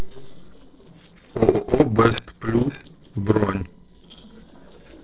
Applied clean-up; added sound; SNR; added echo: neural separator model SepFormer DNS4.